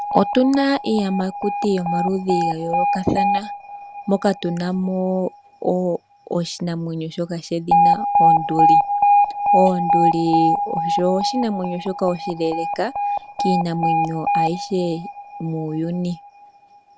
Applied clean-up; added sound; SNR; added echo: none; Alarm; -1 dB; none.